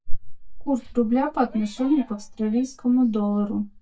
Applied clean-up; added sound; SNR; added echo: neural mask model DeepFilterNet 3.